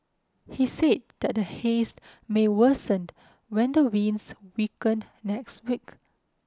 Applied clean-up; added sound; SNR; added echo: none; none; none; none.